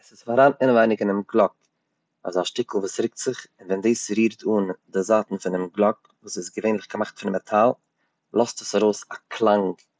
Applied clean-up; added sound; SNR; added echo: none; none; none; none.